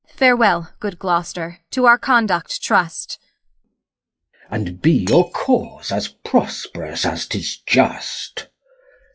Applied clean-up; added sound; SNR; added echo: classical method log-MMSE.